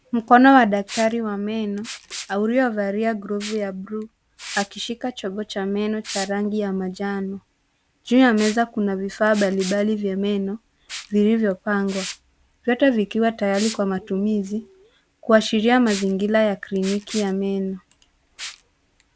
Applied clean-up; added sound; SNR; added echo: none; Liquid; 18 dB; none.